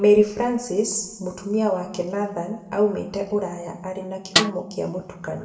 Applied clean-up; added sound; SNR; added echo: none; Snare drum; 1 dB; reverberation time 0.8 s.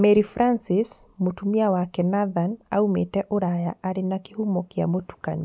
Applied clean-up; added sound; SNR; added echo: none; none; none; none.